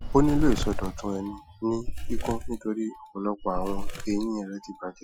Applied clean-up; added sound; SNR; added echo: classical method Wiener filter.